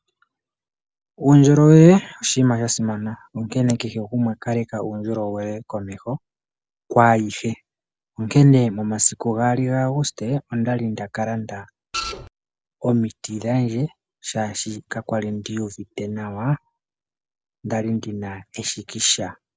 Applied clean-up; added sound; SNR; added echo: none; Printer; 8 dB; none.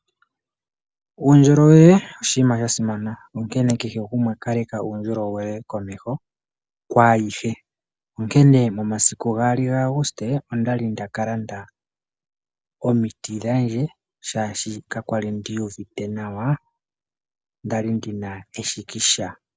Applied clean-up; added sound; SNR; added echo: none; none; none; none.